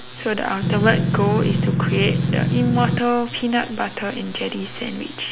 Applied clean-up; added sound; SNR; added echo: none; Engine; -3 dB; none.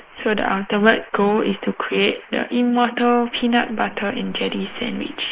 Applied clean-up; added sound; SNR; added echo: neural mask model Resemble Enhance denoiser.